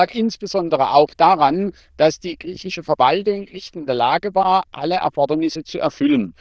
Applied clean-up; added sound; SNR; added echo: neural diffusion model UNIVERSE++.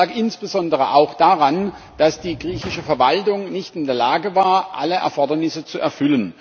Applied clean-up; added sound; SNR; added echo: none; Sliding door; 19 dB; none.